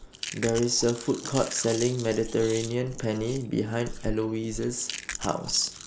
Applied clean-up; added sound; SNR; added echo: none; Chewing, mastication; 10 dB; none.